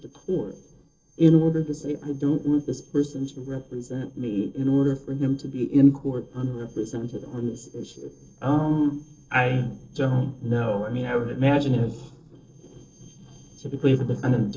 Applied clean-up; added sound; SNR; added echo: neural separator model SepFormer DNS4.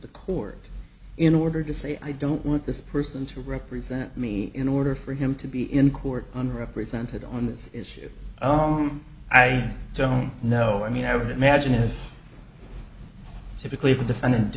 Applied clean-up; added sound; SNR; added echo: none; none; none; none.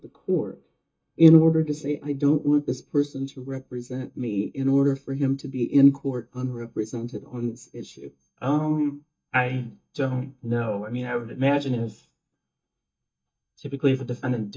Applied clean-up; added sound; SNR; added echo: neural mask model DeepFilterNet 3.